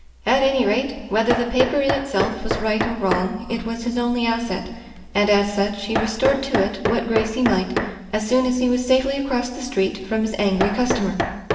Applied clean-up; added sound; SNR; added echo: none; Knock; 7 dB; reverberation time 1.3 s.